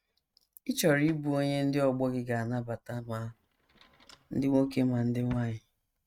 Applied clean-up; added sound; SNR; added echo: neural mask model RNNoise.